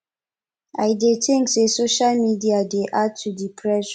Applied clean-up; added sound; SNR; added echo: none; none; none; none.